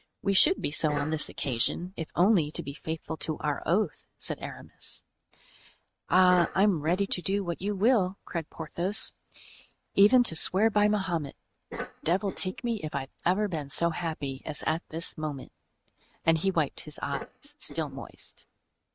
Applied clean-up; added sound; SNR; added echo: neural mask model RNNoise.